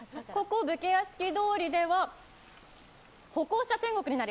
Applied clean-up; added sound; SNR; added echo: none; none; none; none.